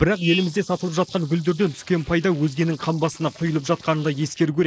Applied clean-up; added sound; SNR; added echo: neural mask model Resemble Enhance denoiser.